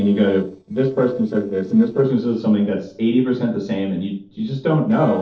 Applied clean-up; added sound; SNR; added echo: neural separator model SepFormer DNS4.